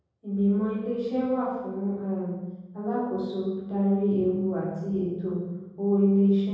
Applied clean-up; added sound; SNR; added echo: none; none; none; reverberation time 1.3 s.